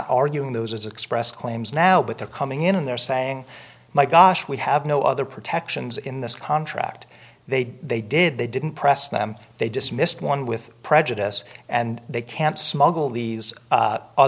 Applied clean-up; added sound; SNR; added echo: none; none; none; none.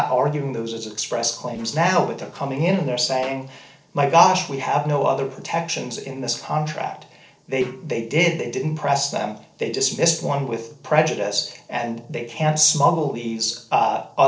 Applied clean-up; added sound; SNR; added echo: neural separator model SepFormer DNS4.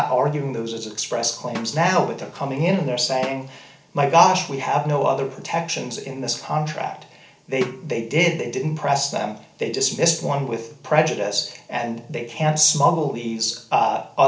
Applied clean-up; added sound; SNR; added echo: none; Drum; 18 dB; reverberation time 0.4 s.